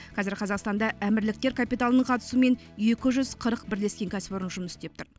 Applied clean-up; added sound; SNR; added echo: none; none; none; none.